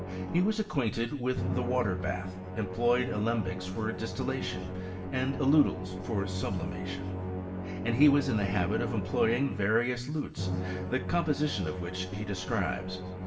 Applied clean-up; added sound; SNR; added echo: none; Musical instrument; 6 dB; reverberation time 1.0 s.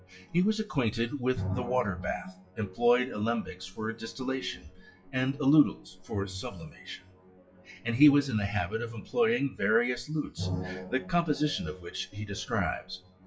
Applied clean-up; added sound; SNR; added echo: classical method WPE with log-MMSE.